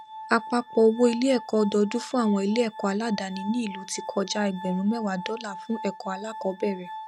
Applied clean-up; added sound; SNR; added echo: none; Glass; 14 dB; none.